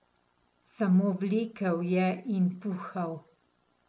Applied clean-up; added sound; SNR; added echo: none; none; none; none.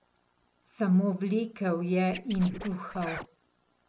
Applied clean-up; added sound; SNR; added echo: none; Scratching (performance technique); 11 dB; none.